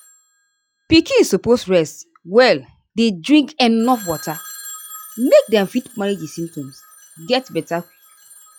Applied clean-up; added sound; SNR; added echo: classical method log-MMSE.